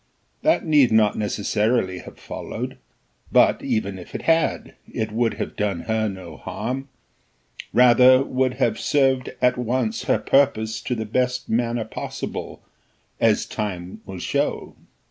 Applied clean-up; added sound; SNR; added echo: none; none; none; none.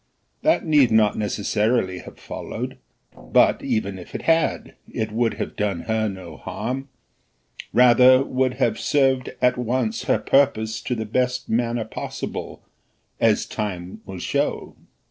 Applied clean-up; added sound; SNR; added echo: neural separator model SepFormer DNS4.